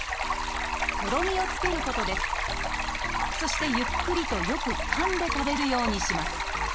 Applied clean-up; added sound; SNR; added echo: none; Stream; -2 dB; none.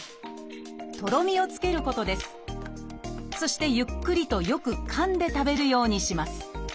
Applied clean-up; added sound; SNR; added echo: none; none; none; none.